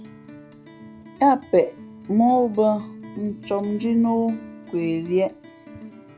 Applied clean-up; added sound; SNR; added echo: none; Guitar; 18 dB; none.